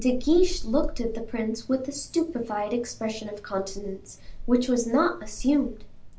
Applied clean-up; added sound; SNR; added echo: none; Wind; 7 dB; none.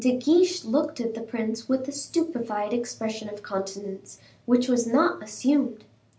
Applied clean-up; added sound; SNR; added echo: none; none; none; none.